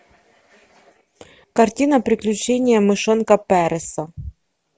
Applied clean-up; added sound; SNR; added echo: none; none; none; none.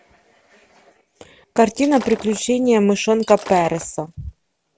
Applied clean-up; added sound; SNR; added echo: none; Shatter; 18 dB; none.